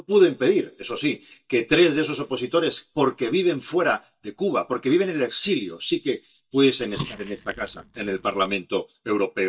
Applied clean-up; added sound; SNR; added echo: neural mask model DeepFilterNet 3.